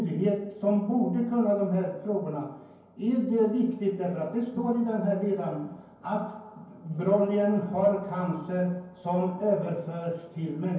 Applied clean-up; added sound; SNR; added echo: none; none; none; reverberation time 0.9 s.